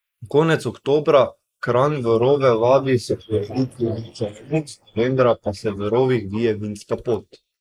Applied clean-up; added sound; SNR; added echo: neural mask model Resemble Enhance denoiser.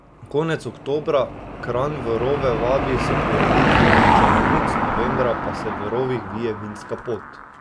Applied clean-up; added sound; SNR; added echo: none; Car passing by / Engine; -3 dB; none.